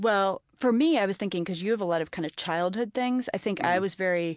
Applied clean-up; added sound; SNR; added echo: none; none; none; none.